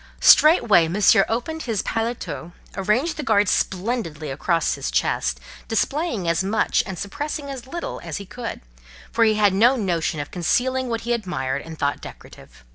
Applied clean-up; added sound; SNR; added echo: none; none; none; none.